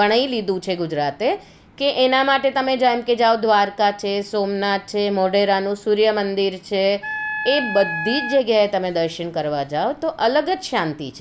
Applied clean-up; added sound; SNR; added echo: none; Wind instrument, woodwind instrument; 7 dB; none.